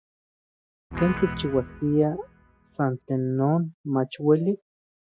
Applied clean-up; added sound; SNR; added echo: none; Guitar; 11 dB; none.